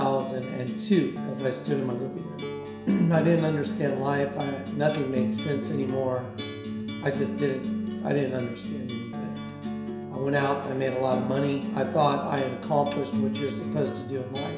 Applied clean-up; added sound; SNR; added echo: none; Acoustic guitar; 5 dB; reverberation time 0.7 s.